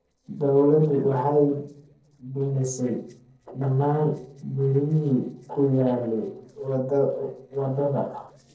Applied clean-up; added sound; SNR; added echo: neural separator model SepFormer DNS4.